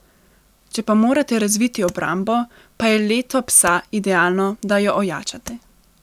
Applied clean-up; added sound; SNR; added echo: none; Tap; 18 dB; none.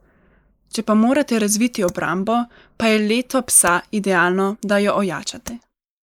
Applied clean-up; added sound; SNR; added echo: neural mask model Resemble Enhance denoiser.